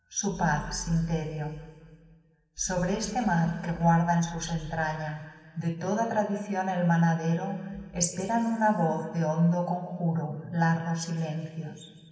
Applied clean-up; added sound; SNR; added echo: none; none; none; reverberation time 2.0 s.